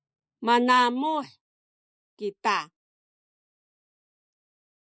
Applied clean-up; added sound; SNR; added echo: neural mask model Resemble Enhance denoiser.